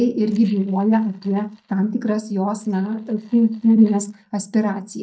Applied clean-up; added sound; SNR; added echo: neural mask model DeepFilterNet 3.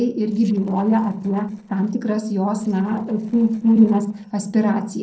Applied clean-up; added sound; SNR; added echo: neural separator model SepFormer DNS4.